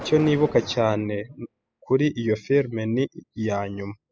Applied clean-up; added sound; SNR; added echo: classical method spectral subtraction.